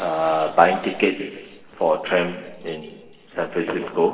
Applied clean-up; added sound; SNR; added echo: neural separator model SepFormer DNS4.